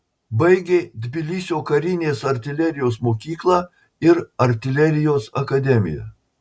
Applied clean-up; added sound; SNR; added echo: none; none; none; none.